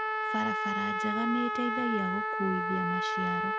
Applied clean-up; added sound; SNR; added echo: none; Trumpet; -2 dB; none.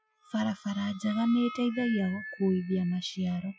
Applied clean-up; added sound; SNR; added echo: classical method Wiener filter.